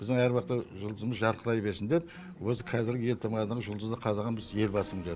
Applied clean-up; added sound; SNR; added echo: none; none; none; none.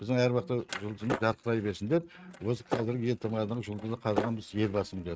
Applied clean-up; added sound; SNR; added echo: neural mask model RNNoise.